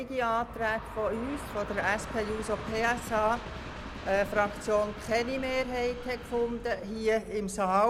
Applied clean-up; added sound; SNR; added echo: none; Train; 11 dB; none.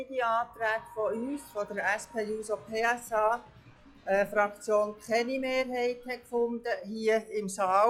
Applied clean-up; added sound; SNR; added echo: classical method log-MMSE.